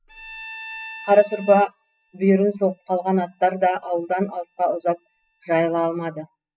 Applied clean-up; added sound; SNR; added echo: classical method spectral subtraction.